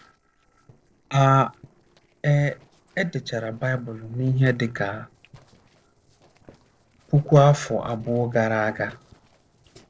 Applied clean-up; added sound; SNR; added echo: neural separator model SepFormer DNS4.